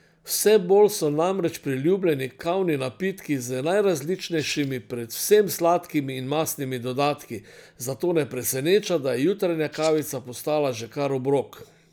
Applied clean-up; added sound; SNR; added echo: none; Rattle (instrument); 17 dB; none.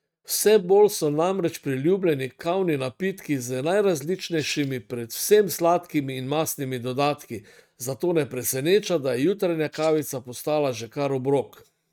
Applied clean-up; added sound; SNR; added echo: neural mask model RNNoise.